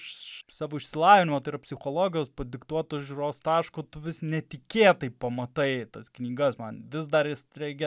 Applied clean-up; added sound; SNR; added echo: none; none; none; none.